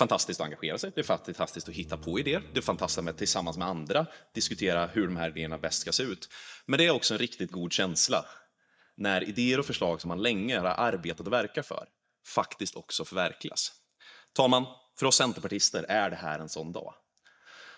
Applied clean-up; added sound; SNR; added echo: neural mask model DeepFilterNet 3.